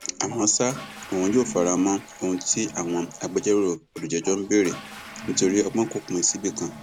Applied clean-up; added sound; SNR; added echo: none; Toilet flush / Water; 15 dB; none.